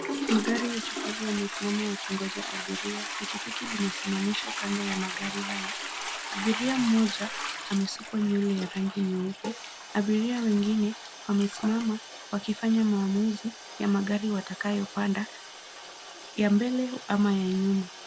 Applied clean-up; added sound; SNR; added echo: none; Toilet flush; 8 dB; none.